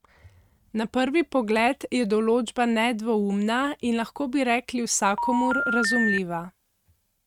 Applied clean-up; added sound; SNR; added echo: neural mask model RNNoise.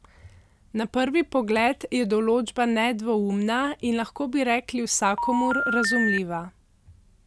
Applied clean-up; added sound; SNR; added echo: none; Telephone; 1 dB; none.